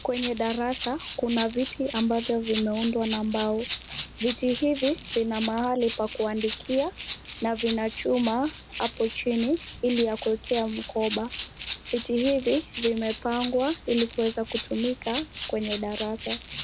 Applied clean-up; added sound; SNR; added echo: none; Rattle (instrument); 5 dB; none.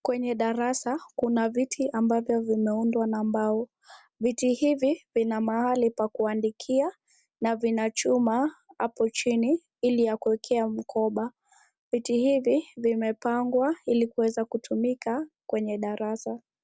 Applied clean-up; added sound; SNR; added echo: none; none; none; none.